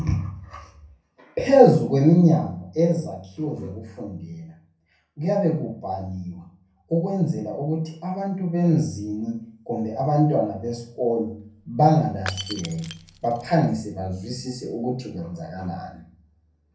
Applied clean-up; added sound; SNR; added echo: none; Shatter / Crushing; 17 dB; reverberation time 0.6 s.